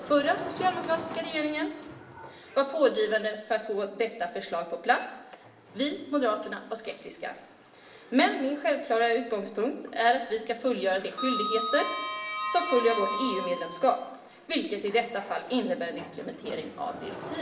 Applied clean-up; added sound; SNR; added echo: none; Sliding door; 10 dB; reverberation time 0.8 s.